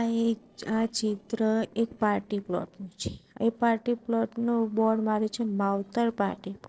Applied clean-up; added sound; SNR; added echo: neural separator model SepFormer DNS4.